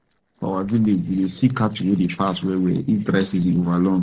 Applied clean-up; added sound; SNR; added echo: neural separator model SepFormer DNS4.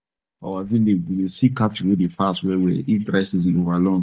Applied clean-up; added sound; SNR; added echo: neural mask model DeepFilterNet 3.